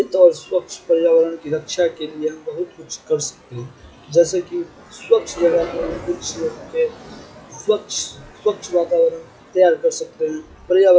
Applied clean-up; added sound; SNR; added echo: classical method WPE with log-MMSE.